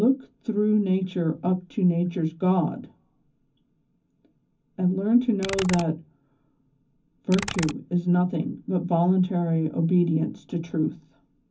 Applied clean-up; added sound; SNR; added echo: none; Computer keyboard; 12 dB; reverberation time 0.3 s.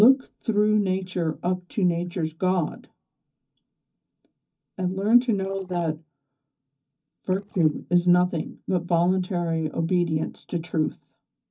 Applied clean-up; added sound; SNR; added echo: neural mask model DeepFilterNet 3.